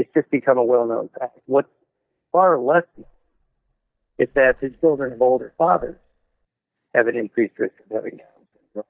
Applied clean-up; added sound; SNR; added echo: neural mask model DeepFilterNet 3.